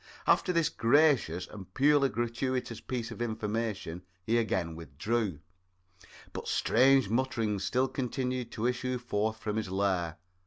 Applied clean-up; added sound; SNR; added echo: none; none; none; none.